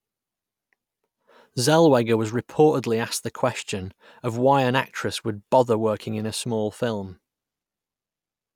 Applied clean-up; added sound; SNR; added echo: none; none; none; none.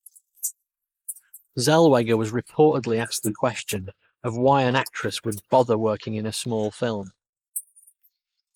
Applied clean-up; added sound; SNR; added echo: neural mask model Resemble Enhance denoiser.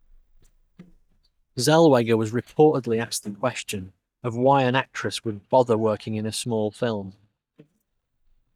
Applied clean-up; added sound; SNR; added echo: neural mask model DeepFilterNet 3.